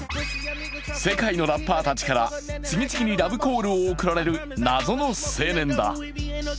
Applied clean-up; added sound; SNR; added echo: none; none; none; none.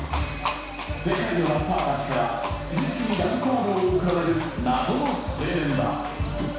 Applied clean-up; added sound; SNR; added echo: none; Livestock, farm animals, working animals; 8 dB; reverberation time 1.1 s.